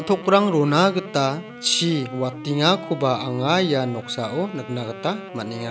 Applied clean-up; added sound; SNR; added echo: none; Wind instrument, woodwind instrument; 15 dB; none.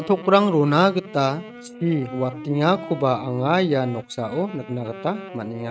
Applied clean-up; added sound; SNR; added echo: neural mask model RNNoise.